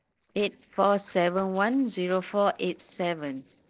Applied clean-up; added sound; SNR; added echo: neural separator model SepFormer DNS4.